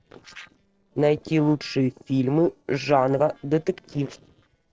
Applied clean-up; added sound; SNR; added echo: neural separator model SepFormer DNS4.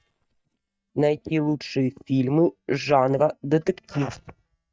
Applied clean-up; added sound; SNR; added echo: neural mask model DeepFilterNet 3.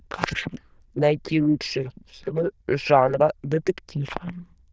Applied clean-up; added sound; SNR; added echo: neural diffusion model UNIVERSE++.